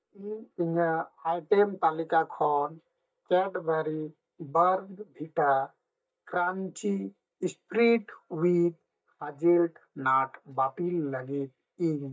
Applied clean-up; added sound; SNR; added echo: neural mask model DeepFilterNet 3.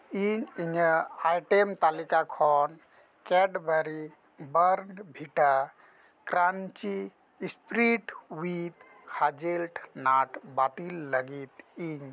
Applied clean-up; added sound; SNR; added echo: none; none; none; none.